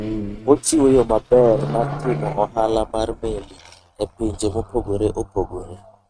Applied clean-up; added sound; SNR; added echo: neural mask model RNNoise.